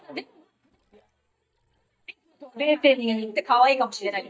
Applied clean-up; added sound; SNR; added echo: neural mask model DeepFilterNet 3.